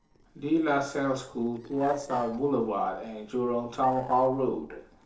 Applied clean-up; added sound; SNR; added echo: neural separator model SepFormer DNS4.